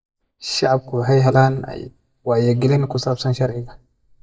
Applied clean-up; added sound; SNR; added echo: neural mask model DeepFilterNet 3.